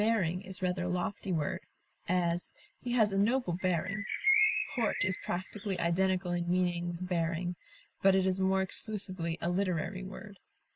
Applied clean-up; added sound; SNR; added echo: none; Bird; 3 dB; none.